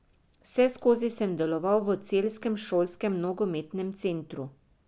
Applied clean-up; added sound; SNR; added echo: none; none; none; none.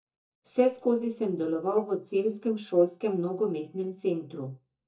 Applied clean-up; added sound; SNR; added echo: neural mask model DeepFilterNet 3.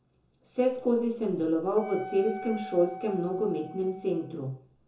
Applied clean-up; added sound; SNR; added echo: none; Wind instrument, woodwind instrument; 13 dB; reverberation time 0.6 s.